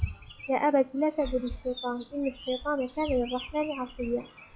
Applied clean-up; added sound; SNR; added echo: classical method log-MMSE.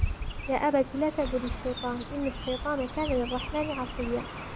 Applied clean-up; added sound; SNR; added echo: none; Chirp, tweet; 5 dB; none.